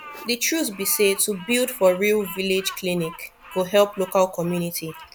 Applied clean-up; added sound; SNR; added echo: none; Bird vocalization, bird call, bird song; 20 dB; none.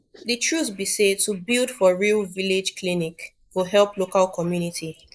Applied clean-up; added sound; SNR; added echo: neural mask model Resemble Enhance denoiser.